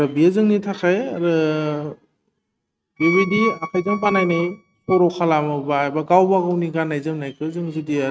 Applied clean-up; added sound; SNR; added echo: neural mask model RNNoise.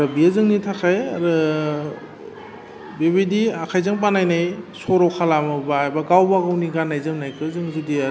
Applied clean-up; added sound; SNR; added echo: none; none; none; none.